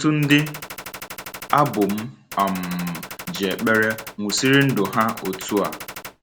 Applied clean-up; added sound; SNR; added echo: none; Gunshot, gunfire; 13 dB; none.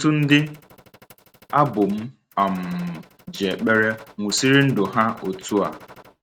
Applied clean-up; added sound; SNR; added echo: neural mask model RNNoise.